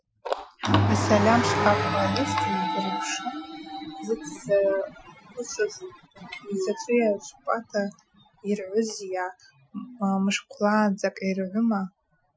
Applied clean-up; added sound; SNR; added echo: classical method Wiener filter.